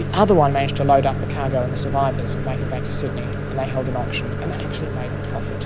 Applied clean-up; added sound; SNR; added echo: none; Microwave oven; 2 dB; none.